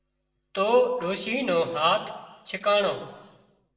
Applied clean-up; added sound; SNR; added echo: none; none; none; reverberation time 0.9 s.